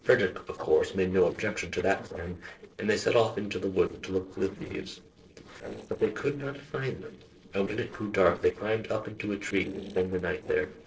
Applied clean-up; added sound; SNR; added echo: neural separator model SepFormer DNS4.